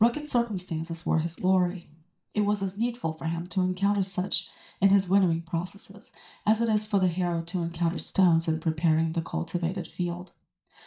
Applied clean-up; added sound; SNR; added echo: neural mask model DeepFilterNet 3.